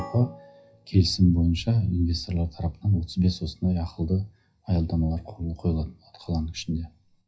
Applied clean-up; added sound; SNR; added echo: classical method WPE with log-MMSE.